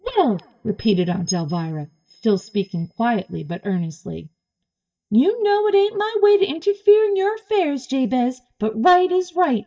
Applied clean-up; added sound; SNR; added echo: neural mask model DeepFilterNet 3.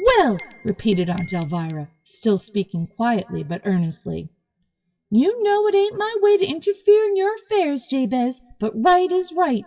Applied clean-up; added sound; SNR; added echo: classical method WPE with log-MMSE.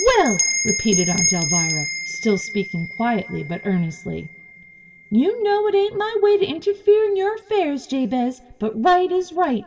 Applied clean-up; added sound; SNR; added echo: none; Bell; 7 dB; reverberation time 2.1 s.